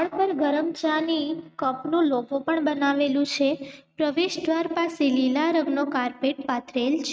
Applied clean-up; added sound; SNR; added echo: neural mask model RNNoise.